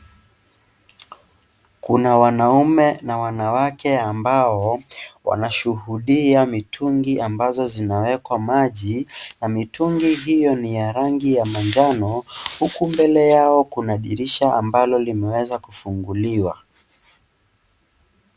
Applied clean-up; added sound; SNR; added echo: none; none; none; none.